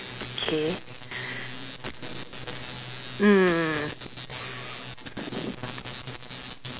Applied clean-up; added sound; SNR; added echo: none; Shatter; 17 dB; none.